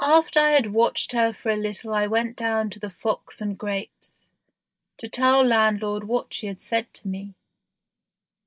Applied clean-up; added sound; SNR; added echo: neural mask model Resemble Enhance denoiser.